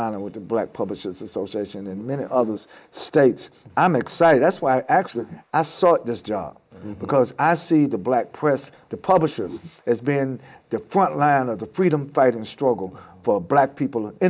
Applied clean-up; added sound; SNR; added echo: neural mask model Resemble Enhance denoiser.